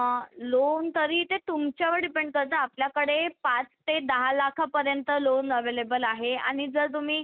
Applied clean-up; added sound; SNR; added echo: none; none; none; none.